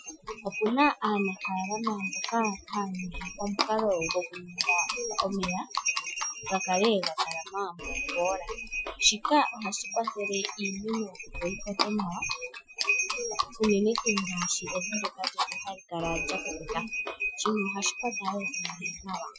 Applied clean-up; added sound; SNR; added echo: classical method Wiener filter.